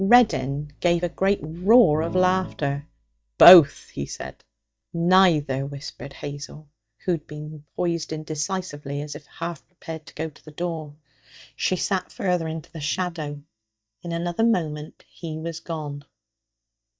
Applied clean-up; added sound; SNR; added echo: neural mask model DeepFilterNet 3.